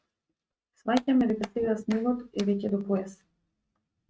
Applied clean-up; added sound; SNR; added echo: neural mask model RNNoise.